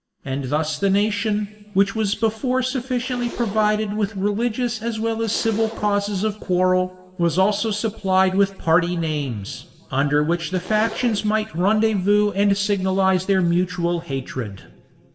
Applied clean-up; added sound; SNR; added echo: none; Zipper (clothing); 18 dB; reverberation time 2.1 s.